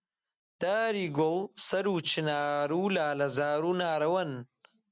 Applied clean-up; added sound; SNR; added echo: none; none; none; none.